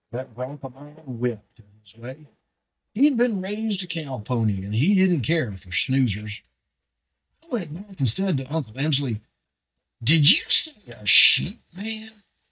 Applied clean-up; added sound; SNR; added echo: neural mask model DeepFilterNet 3.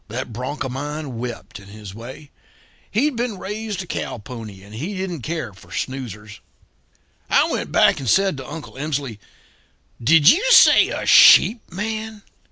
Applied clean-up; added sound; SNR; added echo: none; none; none; none.